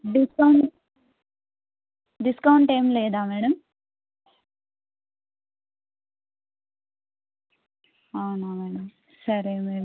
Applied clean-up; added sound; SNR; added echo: none; none; none; none.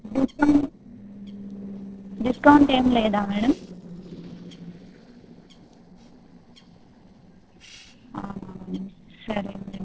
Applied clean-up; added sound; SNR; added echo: neural separator model SepFormer DNS4.